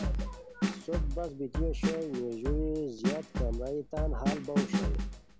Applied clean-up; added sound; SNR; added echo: none; Drum kit; -4 dB; none.